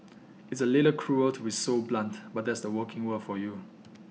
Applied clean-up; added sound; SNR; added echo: none; none; none; none.